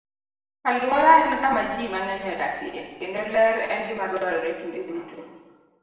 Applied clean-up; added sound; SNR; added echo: none; Acoustic guitar; 14 dB; reverberation time 1.2 s.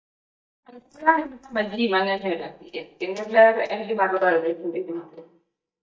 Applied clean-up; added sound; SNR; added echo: neural mask model DeepFilterNet 3.